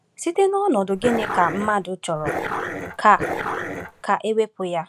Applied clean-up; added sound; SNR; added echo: none; Dog; 6 dB; none.